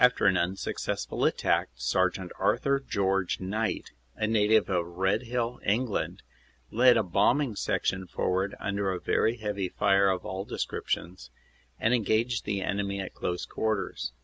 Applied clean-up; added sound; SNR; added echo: none; none; none; none.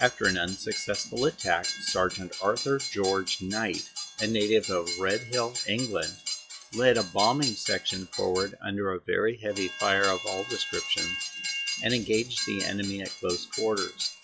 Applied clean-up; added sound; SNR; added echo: classical method log-MMSE.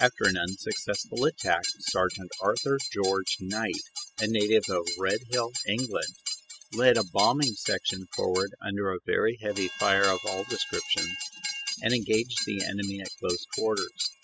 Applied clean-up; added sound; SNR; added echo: classical method spectral subtraction.